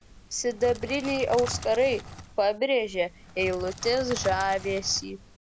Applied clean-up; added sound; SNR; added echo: none; Crackle; 13 dB; none.